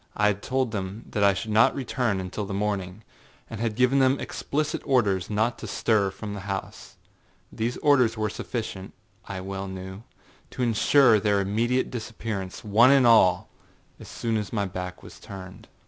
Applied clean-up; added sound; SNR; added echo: none; none; none; none.